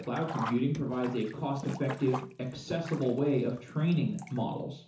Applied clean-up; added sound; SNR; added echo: none; Sink (filling or washing); 12 dB; reverberation time 0.9 s.